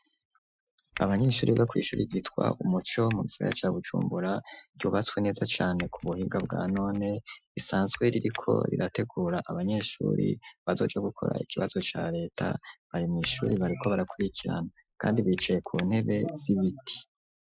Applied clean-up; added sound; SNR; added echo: classical method Wiener filter.